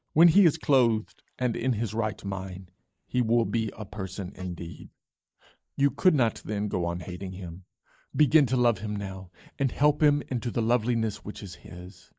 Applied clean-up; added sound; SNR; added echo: neural mask model Resemble Enhance denoiser.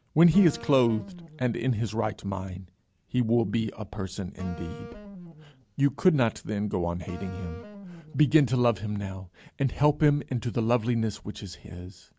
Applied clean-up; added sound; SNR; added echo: none; Wind instrument, woodwind instrument; 18 dB; none.